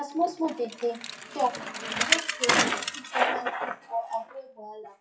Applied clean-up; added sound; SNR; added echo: classical method WPE with log-MMSE.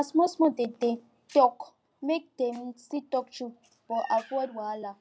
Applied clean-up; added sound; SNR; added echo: none; none; none; none.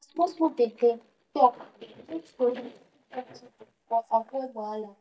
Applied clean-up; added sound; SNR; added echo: neural mask model DeepFilterNet 3.